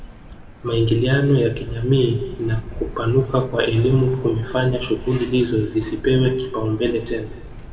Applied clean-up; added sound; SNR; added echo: none; Bird; 14 dB; reverberation time 1.9 s.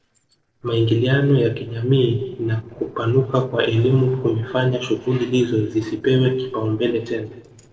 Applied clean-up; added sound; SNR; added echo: neural separator model SepFormer DNS4.